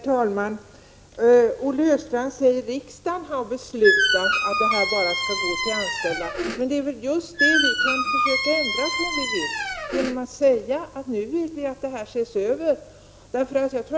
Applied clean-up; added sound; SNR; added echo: none; Squeak; -1 dB; none.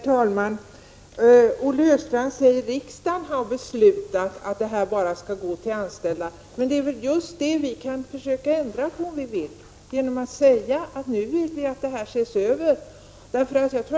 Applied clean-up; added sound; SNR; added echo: none; none; none; none.